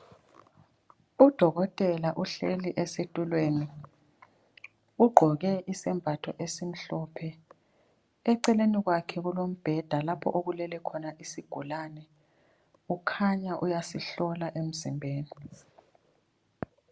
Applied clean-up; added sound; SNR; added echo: none; none; none; none.